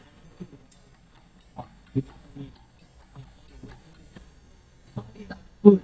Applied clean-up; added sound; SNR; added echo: neural mask model DeepFilterNet 3.